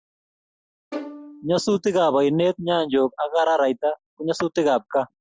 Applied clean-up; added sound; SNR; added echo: none; Bowed string instrument; 17 dB; none.